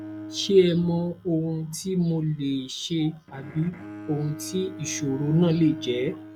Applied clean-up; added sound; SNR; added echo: none; Bowed string instrument; 14 dB; none.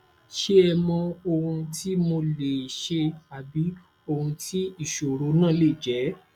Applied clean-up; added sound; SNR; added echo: none; none; none; none.